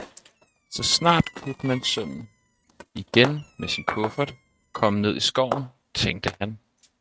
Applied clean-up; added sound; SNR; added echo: neural mask model RNNoise.